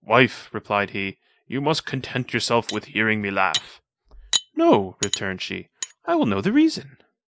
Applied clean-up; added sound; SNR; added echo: neural mask model Resemble Enhance denoiser.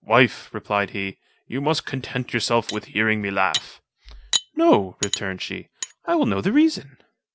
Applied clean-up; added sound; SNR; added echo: none; Cutlery, silverware; 9 dB; none.